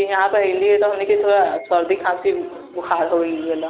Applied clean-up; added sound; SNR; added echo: none; none; none; none.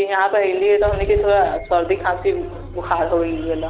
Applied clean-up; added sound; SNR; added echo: none; Idling / Engine starting / Car; 13 dB; none.